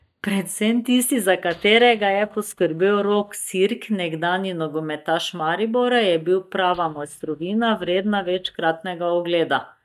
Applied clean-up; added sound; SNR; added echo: neural mask model DeepFilterNet 3.